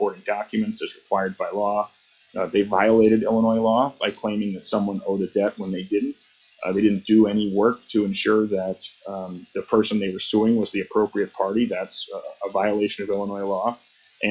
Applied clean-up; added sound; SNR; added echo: classical method log-MMSE.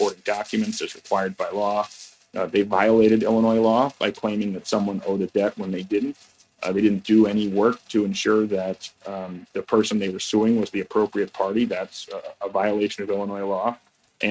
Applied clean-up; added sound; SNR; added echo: neural mask model RNNoise.